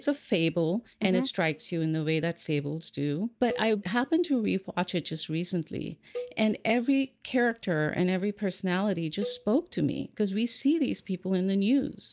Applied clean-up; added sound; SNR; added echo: none; Cowbell; 16 dB; none.